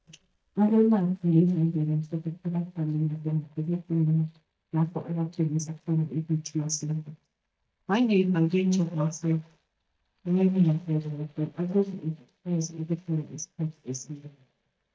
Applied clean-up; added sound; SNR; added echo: neural mask model DeepFilterNet 3.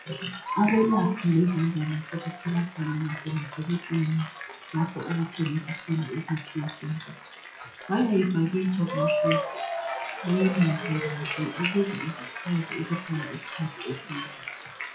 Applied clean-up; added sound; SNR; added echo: classical method WPE with log-MMSE.